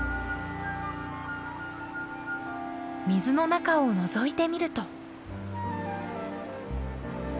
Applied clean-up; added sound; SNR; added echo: none; Wind instrument, woodwind instrument; 15 dB; none.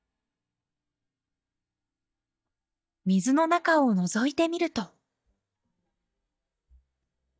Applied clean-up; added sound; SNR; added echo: neural mask model DeepFilterNet 3.